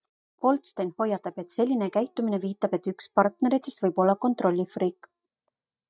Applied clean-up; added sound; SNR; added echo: neural mask model DeepFilterNet 3.